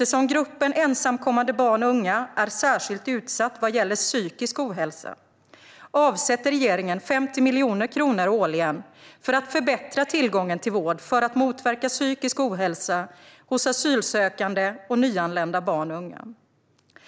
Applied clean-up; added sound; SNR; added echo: none; none; none; none.